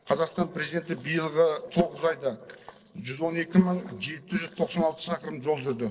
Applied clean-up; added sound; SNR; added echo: neural separator model SepFormer DNS4.